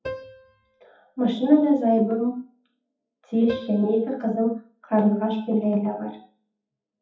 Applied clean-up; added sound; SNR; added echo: classical method WPE with log-MMSE.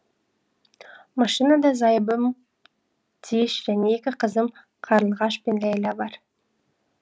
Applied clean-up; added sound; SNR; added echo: none; none; none; none.